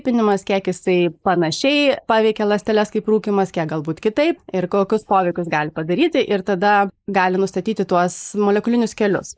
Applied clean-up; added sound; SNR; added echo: neural mask model Resemble Enhance denoiser.